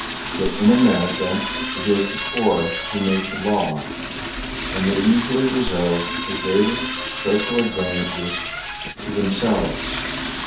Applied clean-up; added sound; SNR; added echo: none; Toilet flush / Door; 3 dB; reverberation time 0.5 s.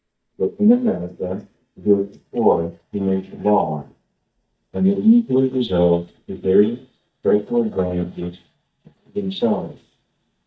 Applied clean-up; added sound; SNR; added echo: neural mask model DeepFilterNet 3.